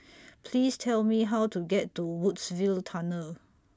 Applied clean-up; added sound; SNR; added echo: none; none; none; none.